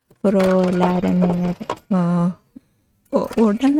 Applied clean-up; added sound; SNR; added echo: neural mask model RNNoise.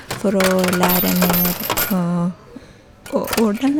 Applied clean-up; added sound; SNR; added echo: none; Coin (dropping); 4 dB; none.